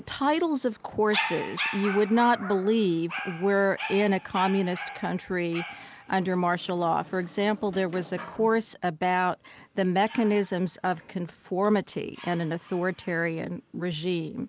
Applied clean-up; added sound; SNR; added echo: none; Dog; 13 dB; none.